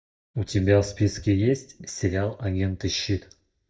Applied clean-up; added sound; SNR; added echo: neural mask model DeepFilterNet 3.